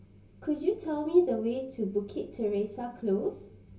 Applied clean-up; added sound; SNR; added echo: none; none; none; reverberation time 0.3 s.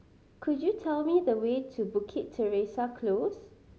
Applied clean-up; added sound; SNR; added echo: none; none; none; none.